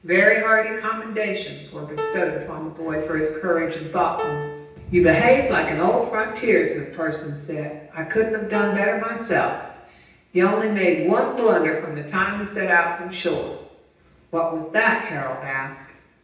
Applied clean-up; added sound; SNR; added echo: none; Piano; 11 dB; reverberation time 0.9 s.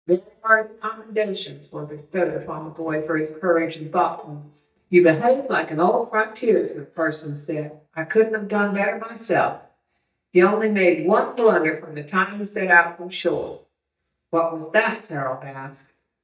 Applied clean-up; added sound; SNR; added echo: neural mask model DeepFilterNet 3.